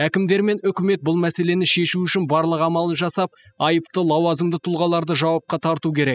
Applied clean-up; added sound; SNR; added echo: classical method spectral subtraction.